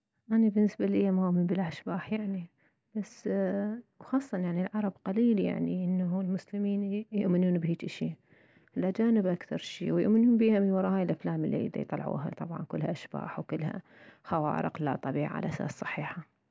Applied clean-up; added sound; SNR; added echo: none; none; none; none.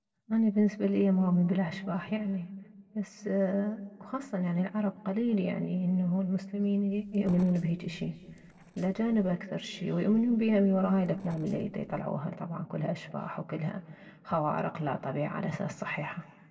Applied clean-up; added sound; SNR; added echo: neural separator model SepFormer DNS4.